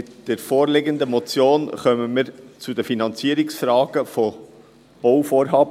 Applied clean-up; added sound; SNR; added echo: none; none; none; none.